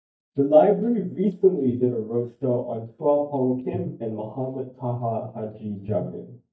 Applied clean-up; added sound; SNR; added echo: neural mask model DeepFilterNet 3.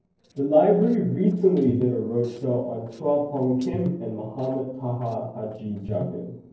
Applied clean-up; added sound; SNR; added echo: neural separator model SepFormer DNS4.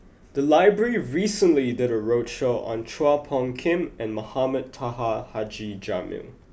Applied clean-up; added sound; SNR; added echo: none; none; none; none.